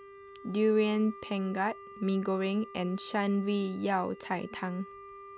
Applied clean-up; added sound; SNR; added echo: none; Wind instrument, woodwind instrument; 16 dB; none.